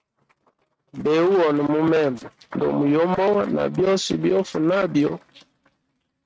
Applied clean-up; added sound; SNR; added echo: neural mask model RNNoise.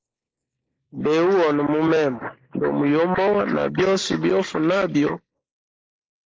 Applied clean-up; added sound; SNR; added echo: neural mask model Resemble Enhance denoiser.